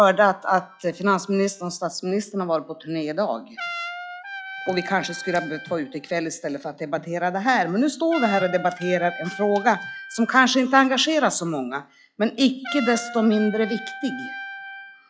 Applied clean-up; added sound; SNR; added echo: classical method log-MMSE.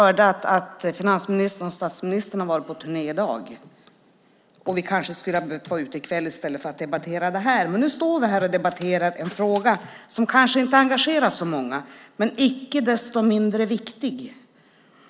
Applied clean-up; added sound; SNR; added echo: none; none; none; none.